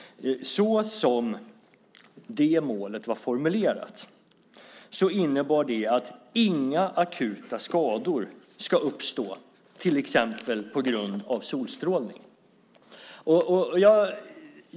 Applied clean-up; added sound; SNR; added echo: none; none; none; none.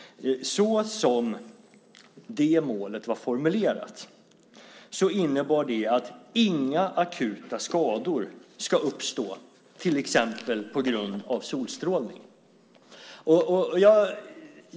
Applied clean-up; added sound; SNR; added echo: none; none; none; reverberation time 1.2 s.